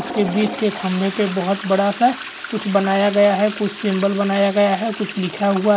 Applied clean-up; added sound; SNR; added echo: none; Toilet flush; 13 dB; none.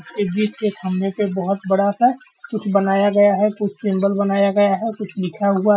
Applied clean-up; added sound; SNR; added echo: classical method Wiener filter.